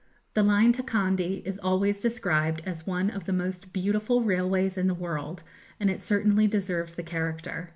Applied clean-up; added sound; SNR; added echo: none; none; none; none.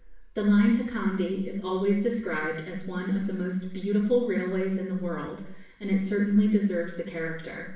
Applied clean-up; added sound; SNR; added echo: none; none; none; reverberation time 0.7 s.